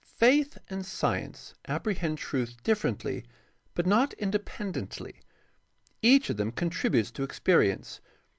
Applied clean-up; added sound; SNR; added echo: none; none; none; none.